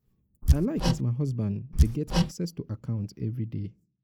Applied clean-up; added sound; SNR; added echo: neural mask model Resemble Enhance denoiser.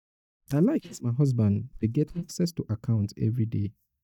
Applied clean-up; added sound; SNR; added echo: neural mask model DeepFilterNet 3.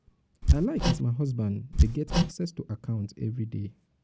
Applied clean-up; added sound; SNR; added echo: none; Hammer; -3 dB; none.